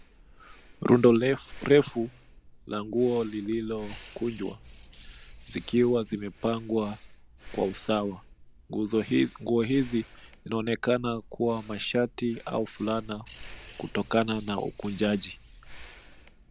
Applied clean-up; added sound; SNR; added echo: none; Bird + Breathing; 18 dB; none.